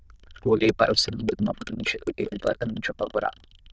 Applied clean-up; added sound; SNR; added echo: neural diffusion model UNIVERSE++.